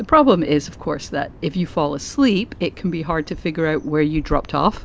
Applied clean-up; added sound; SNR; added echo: none; Bird vocalization, bird call, bird song; 15 dB; none.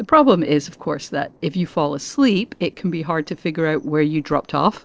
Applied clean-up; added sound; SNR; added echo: neural separator model SepFormer DNS4.